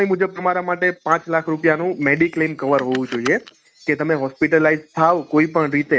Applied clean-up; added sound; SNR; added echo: neural mask model RNNoise.